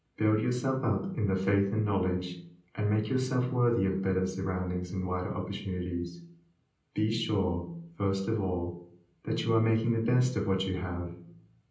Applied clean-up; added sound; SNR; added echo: none; none; none; reverberation time 0.6 s.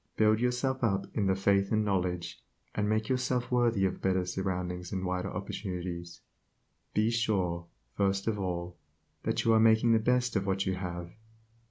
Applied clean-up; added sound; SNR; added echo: none; none; none; none.